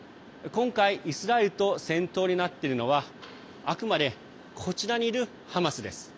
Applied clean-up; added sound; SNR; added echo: none; Mechanisms; 19 dB; none.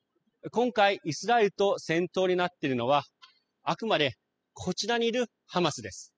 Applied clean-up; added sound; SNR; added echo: classical method spectral subtraction.